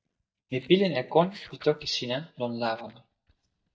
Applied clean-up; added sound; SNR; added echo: neural mask model DeepFilterNet 3.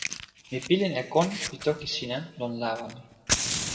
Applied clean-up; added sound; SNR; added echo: none; Fire; 5 dB; reverberation time 1.3 s.